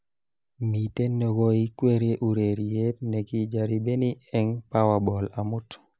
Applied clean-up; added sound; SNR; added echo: none; none; none; none.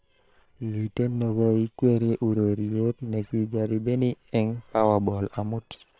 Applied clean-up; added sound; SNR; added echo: neural separator model SepFormer WHAM!.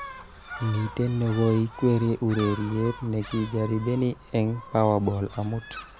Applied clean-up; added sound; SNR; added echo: none; Gull, seagull; 15 dB; none.